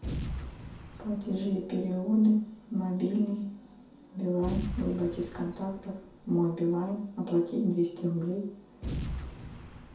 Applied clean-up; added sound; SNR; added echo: none; Boom; 11 dB; reverberation time 0.6 s.